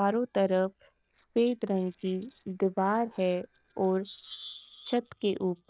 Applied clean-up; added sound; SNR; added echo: neural separator model SepFormer DNS4.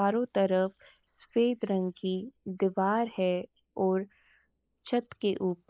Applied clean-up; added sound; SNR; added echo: neural mask model Resemble Enhance denoiser.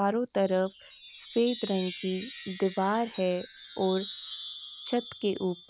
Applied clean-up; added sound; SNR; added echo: none; Wind chime; 14 dB; none.